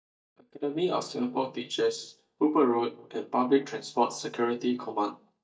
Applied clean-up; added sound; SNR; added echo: neural mask model DeepFilterNet 3.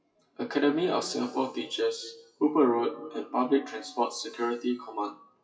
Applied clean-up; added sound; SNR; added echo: classical method WPE with log-MMSE.